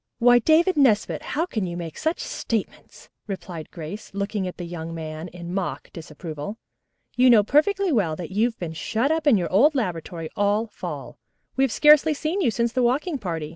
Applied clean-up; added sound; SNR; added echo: none; none; none; none.